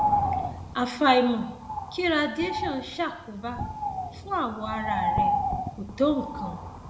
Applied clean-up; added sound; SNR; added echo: none; Bird; 2 dB; none.